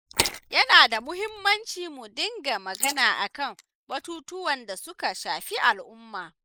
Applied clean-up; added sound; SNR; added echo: neural mask model Resemble Enhance denoiser.